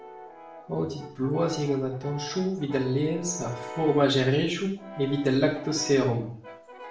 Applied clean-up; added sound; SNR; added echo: none; Brass instrument; 16 dB; reverberation time 0.5 s.